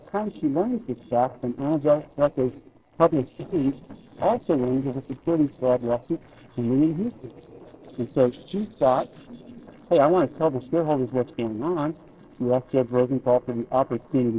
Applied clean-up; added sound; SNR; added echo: neural separator model SepFormer DNS4.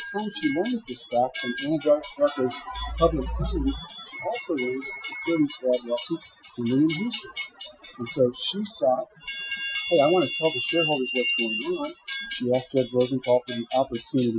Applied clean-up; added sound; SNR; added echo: classical method Wiener filter.